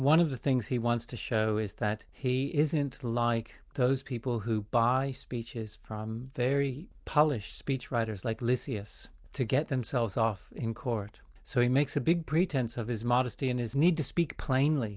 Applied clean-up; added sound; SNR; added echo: none; none; none; none.